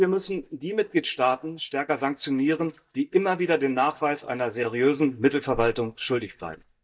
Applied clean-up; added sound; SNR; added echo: neural mask model DeepFilterNet 3.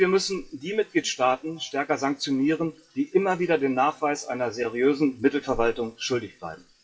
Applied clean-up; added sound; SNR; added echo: classical method WPE with log-MMSE.